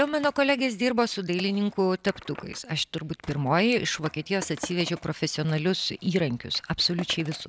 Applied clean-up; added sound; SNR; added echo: none; Skateboard; 19 dB; none.